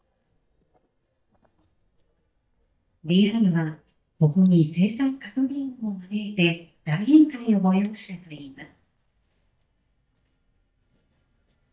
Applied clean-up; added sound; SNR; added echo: neural mask model DeepFilterNet 3.